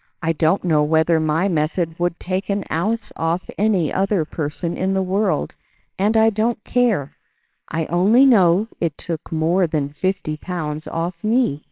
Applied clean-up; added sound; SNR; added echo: neural separator model SepFormer WHAMR!.